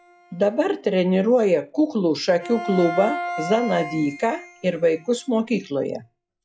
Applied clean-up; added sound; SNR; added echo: classical method log-MMSE.